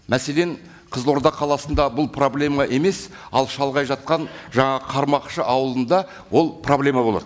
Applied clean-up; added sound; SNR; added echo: none; none; none; none.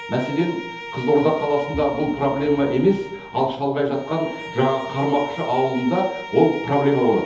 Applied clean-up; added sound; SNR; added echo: none; Bowed string instrument; 14 dB; reverberation time 0.8 s.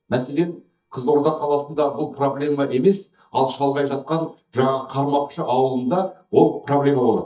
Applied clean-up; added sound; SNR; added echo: neural mask model DeepFilterNet 3.